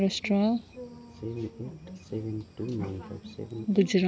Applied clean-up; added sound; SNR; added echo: none; none; none; none.